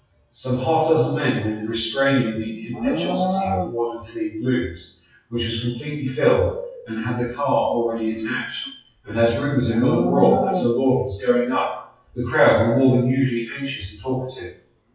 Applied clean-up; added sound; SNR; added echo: classical method WPE with log-MMSE.